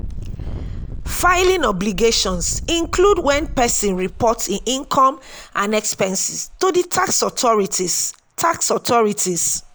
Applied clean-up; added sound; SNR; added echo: none; Engine; 12 dB; none.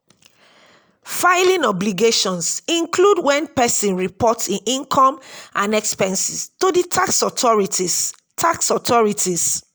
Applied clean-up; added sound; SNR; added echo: none; none; none; none.